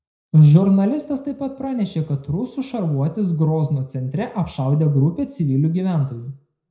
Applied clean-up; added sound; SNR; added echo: none; none; none; reverberation time 0.4 s.